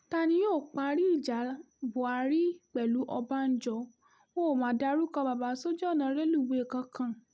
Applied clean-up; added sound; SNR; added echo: none; none; none; none.